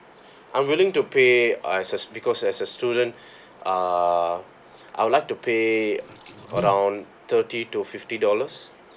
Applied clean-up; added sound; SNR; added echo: none; Liquid; 12 dB; none.